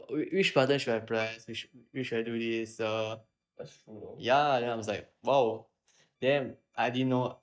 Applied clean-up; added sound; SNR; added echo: neural mask model DeepFilterNet 3.